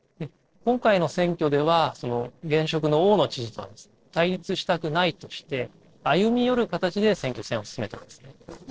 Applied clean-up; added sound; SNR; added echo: neural separator model SepFormer DNS4.